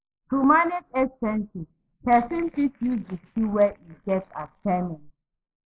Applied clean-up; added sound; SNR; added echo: neural mask model Resemble Enhance denoiser.